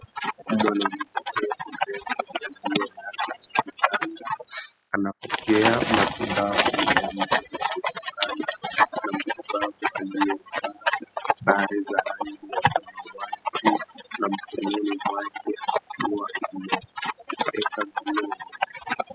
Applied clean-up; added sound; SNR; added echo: classical method spectral subtraction.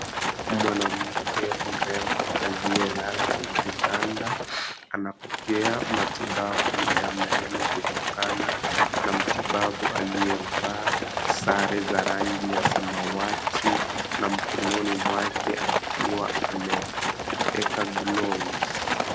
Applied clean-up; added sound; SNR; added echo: none; Livestock, farm animals, working animals; -4 dB; none.